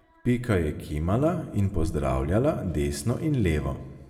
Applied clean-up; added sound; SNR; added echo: none; none; none; reverberation time 0.7 s.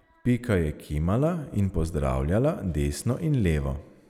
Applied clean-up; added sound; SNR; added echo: none; none; none; none.